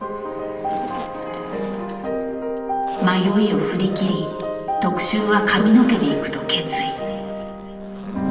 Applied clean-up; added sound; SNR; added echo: none; Zipper (clothing); 19 dB; reverberation time 2.3 s.